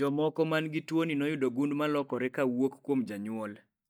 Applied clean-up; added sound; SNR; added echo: neural mask model DeepFilterNet 3.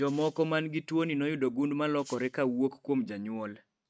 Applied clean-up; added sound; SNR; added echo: neural mask model RNNoise.